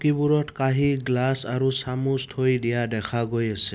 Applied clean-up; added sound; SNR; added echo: none; none; none; none.